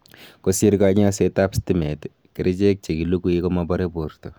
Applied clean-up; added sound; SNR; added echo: none; none; none; none.